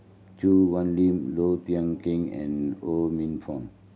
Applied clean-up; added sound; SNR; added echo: none; none; none; none.